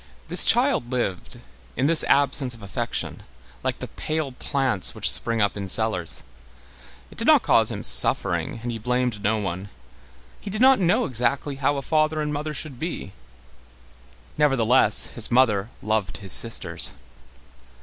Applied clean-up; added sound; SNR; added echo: none; none; none; none.